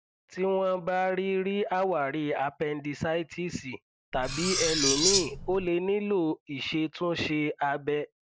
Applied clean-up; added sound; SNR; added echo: none; Cutlery, silverware; 0 dB; none.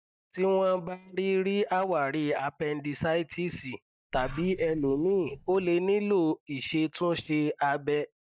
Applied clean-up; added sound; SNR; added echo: neural mask model DeepFilterNet 3.